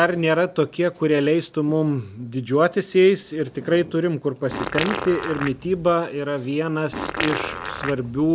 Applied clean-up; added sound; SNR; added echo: none; Fart; 7 dB; none.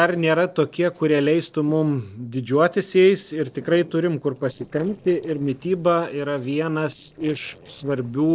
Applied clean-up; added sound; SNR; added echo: neural separator model SepFormer DNS4.